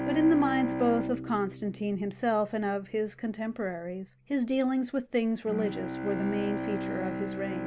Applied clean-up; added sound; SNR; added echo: none; Bowed string instrument; 6 dB; none.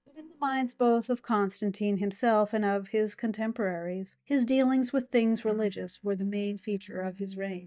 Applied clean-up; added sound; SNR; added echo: neural mask model DeepFilterNet 3.